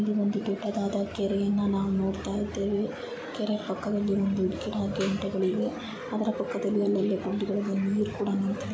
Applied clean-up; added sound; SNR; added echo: none; none; none; none.